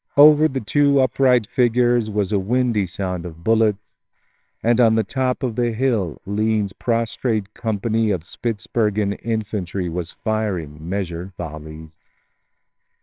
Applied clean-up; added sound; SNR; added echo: neural separator model SepFormer WHAMR!.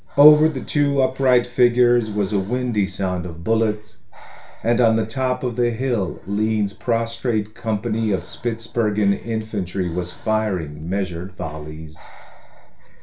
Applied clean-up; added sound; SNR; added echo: none; Breathing; 14 dB; reverberation time 0.3 s.